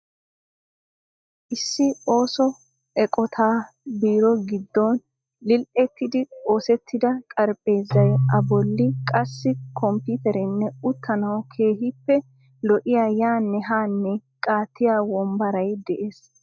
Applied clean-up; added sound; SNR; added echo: neural mask model DeepFilterNet 3.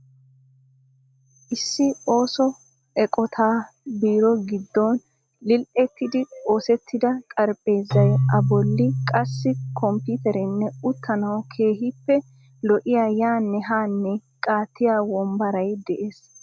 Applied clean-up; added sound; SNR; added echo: none; Keyboard (musical); 8 dB; none.